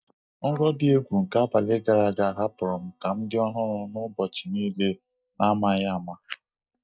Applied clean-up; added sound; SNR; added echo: neural mask model DeepFilterNet 3.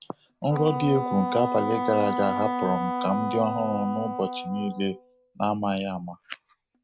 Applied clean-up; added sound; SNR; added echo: none; Wind instrument, woodwind instrument; 4 dB; none.